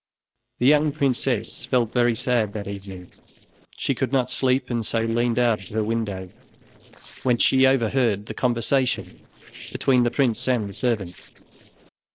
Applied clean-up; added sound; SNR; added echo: neural separator model SepFormer DNS4.